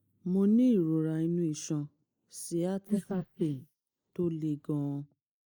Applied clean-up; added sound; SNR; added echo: neural mask model Resemble Enhance denoiser.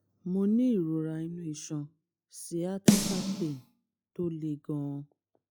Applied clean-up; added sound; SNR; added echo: classical method log-MMSE.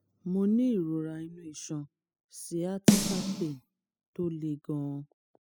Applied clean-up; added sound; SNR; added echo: classical method spectral subtraction.